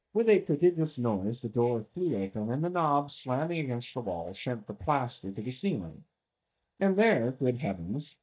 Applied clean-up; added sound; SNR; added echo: neural mask model DeepFilterNet 3.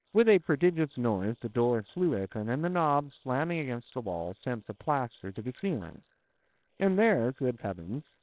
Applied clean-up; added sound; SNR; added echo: neural separator model SepFormer WHAMR!.